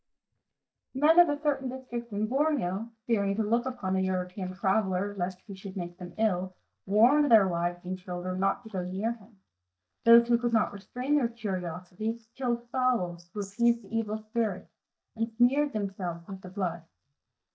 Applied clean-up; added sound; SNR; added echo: neural mask model DeepFilterNet 3.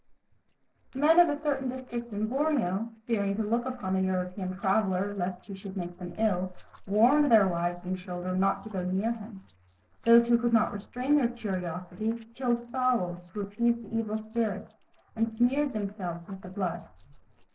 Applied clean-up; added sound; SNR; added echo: neural separator model SepFormer DNS4.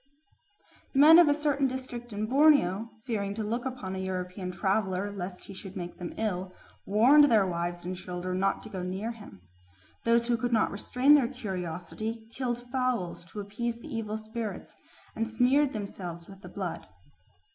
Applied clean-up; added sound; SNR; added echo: none; none; none; none.